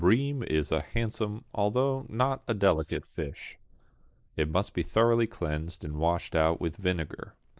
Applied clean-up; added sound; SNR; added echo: neural mask model Resemble Enhance denoiser.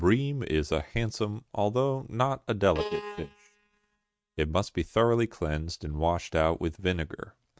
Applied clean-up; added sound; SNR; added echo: neural mask model RNNoise.